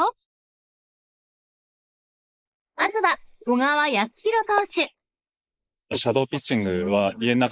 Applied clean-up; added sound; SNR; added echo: neural mask model Resemble Enhance denoiser.